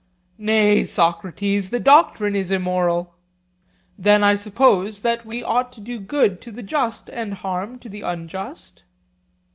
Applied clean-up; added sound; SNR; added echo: none; none; none; none.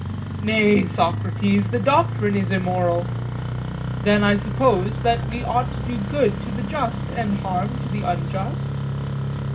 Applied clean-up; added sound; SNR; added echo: none; Engine starting; 3 dB; reverberation time 0.4 s.